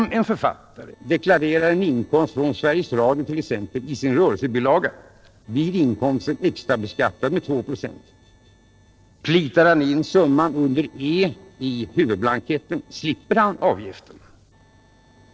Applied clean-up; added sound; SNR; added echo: neural separator model SepFormer DNS4.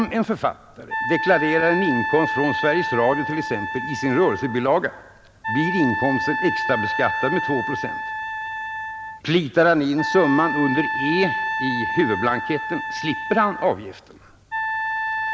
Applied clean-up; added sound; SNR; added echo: none; Wind instrument, woodwind instrument; 4 dB; none.